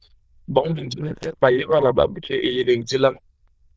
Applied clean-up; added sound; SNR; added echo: neural diffusion model UNIVERSE++.